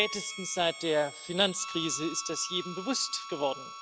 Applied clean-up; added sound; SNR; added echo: none; Harmonica; 11 dB; none.